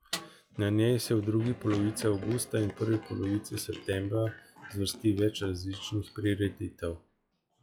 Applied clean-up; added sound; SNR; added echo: classical method log-MMSE.